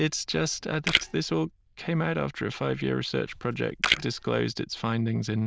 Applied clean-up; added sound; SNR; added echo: neural diffusion model UNIVERSE++.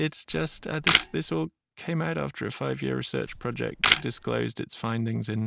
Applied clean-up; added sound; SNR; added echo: none; Camera; -2 dB; none.